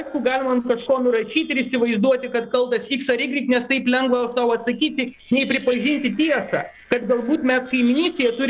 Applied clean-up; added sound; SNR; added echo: neural separator model SepFormer DNS4.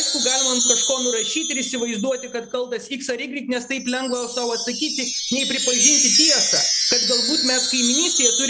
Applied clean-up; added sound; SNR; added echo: none; Wind chime; -4 dB; none.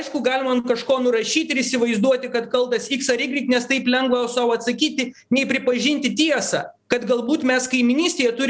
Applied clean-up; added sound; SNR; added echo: none; none; none; none.